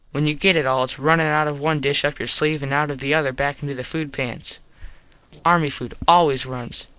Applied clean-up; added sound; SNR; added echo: neural separator model SepFormer DNS4.